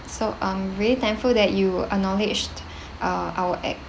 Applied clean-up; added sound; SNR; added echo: none; none; none; none.